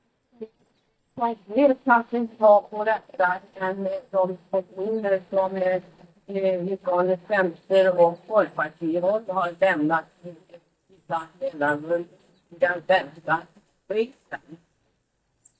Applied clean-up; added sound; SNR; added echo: neural mask model DeepFilterNet 3.